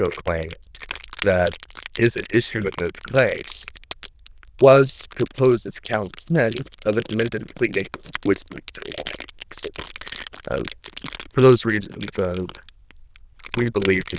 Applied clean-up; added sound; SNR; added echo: neural diffusion model UNIVERSE++.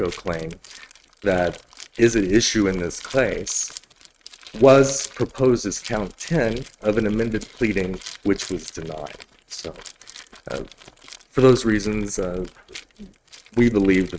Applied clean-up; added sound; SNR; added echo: neural mask model RNNoise.